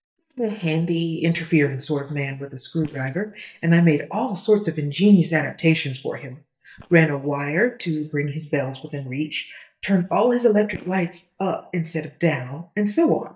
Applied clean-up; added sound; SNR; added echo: neural mask model DeepFilterNet 3.